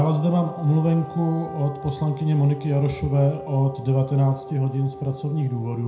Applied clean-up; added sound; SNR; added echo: none; Wind instrument, woodwind instrument; 15 dB; reverberation time 0.4 s.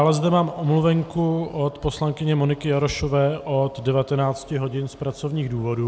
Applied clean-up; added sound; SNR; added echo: none; none; none; none.